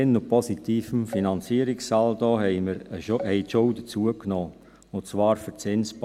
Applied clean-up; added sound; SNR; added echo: none; Keyboard (musical); 17 dB; none.